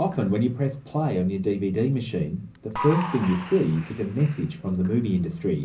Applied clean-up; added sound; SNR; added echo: none; Applause / Crowd; 15 dB; reverberation time 0.5 s.